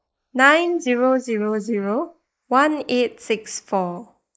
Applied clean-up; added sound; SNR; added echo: neural mask model Resemble Enhance denoiser.